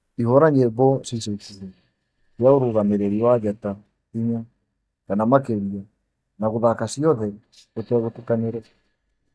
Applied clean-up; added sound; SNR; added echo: neural mask model DeepFilterNet 3.